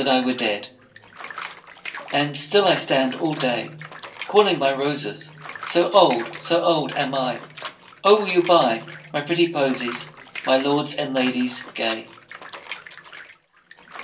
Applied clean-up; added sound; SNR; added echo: none; Bathtub (filling or washing) / Water; 16 dB; reverberation time 0.2 s.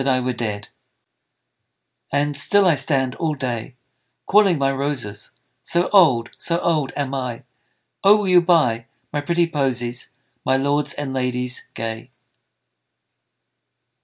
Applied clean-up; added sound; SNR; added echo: none; none; none; none.